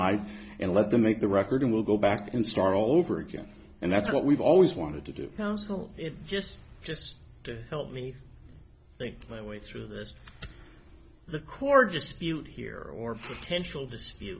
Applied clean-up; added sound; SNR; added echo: none; none; none; none.